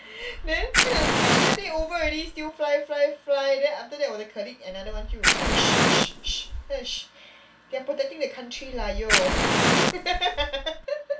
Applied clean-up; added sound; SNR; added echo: none; Fire; -4 dB; reverberation time 0.3 s.